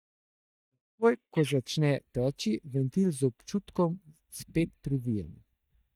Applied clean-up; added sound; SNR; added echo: neural mask model DeepFilterNet 3.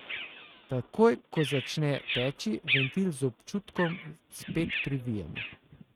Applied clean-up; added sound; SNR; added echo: neural mask model RNNoise.